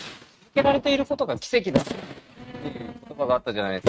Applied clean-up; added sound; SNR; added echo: neural mask model RNNoise.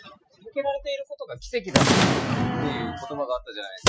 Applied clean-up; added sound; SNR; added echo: classical method Wiener filter.